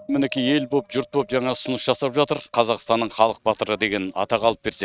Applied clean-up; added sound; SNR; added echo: neural mask model RNNoise.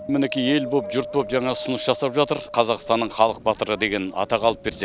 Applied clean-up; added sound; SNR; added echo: none; Wind; 13 dB; none.